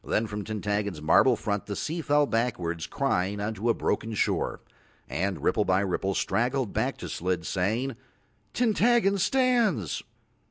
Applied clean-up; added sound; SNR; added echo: none; none; none; none.